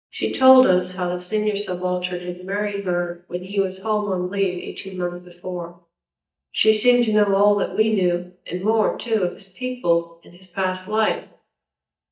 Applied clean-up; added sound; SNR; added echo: neural mask model DeepFilterNet 3.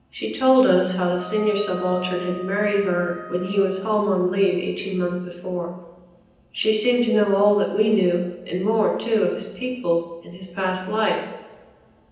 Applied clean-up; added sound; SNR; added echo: none; Wind instrument, woodwind instrument; 15 dB; reverberation time 0.9 s.